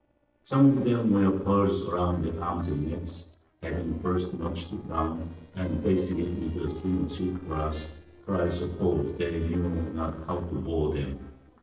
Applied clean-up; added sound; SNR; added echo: neural separator model SepFormer DNS4.